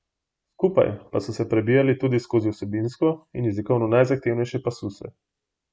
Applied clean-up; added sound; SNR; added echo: none; none; none; none.